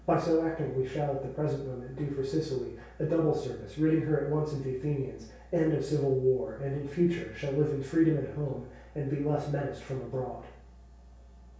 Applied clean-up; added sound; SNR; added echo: none; none; none; reverberation time 0.6 s.